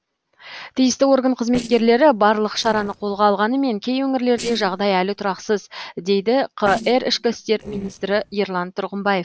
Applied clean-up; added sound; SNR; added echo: neural separator model SepFormer DNS4.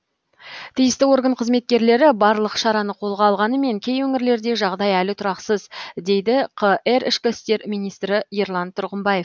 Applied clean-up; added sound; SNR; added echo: none; none; none; none.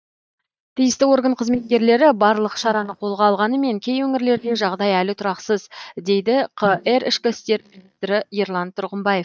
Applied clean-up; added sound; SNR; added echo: neural mask model DeepFilterNet 3.